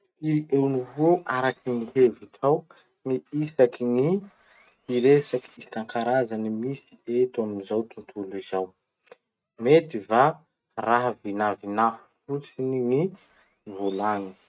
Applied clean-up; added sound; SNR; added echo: neural mask model RNNoise.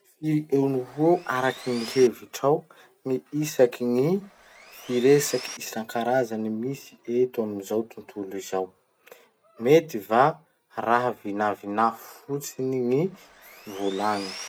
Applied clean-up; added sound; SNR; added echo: none; Sawing; 16 dB; none.